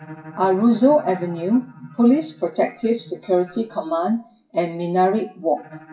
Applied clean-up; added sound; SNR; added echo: classical method WPE with log-MMSE.